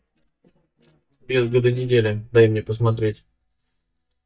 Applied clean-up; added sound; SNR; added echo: neural mask model DeepFilterNet 3.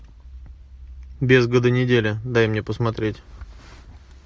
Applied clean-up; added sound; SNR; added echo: none; none; none; none.